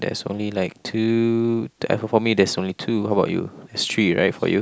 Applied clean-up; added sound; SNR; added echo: none; none; none; none.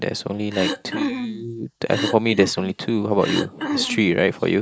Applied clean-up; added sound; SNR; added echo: neural mask model Resemble Enhance denoiser.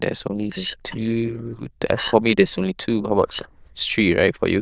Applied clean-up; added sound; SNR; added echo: neural diffusion model UNIVERSE++.